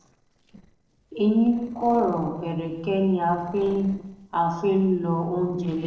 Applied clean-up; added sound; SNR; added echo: neural separator model SepFormer DNS4.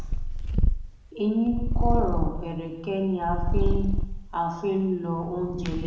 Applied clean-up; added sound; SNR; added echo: none; Purr; -2 dB; reverberation time 0.9 s.